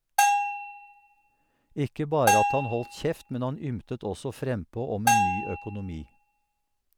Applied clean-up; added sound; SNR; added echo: none; Bell; -3 dB; none.